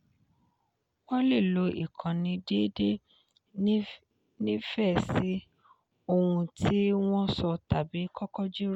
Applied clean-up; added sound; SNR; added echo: none; none; none; none.